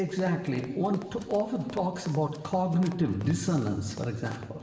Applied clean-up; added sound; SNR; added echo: none; Run; 19 dB; reverberation time 1.1 s.